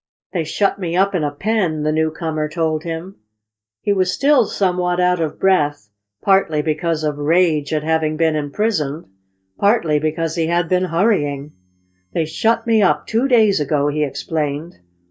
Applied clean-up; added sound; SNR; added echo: neural mask model DeepFilterNet 3.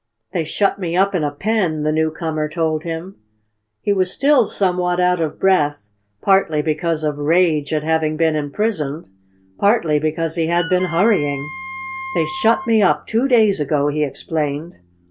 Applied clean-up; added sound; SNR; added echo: none; Wind instrument, woodwind instrument; 11 dB; none.